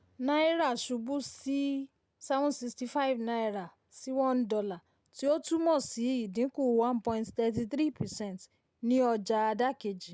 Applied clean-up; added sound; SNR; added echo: none; none; none; none.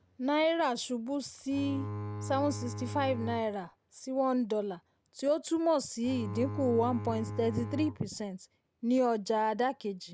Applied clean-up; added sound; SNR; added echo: none; Bowed string instrument; 7 dB; none.